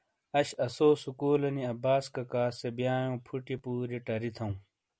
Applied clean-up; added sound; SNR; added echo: none; none; none; none.